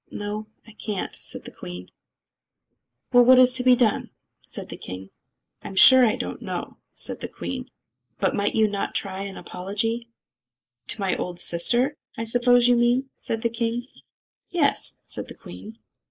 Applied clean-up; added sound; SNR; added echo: neural mask model Resemble Enhance denoiser.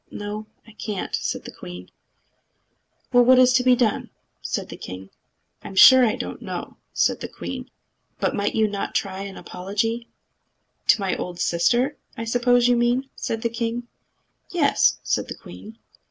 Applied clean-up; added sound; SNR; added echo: none; none; none; none.